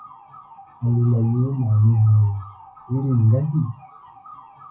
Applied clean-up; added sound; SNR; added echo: classical method WPE with log-MMSE.